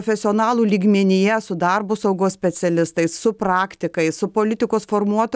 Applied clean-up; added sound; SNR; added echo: none; none; none; none.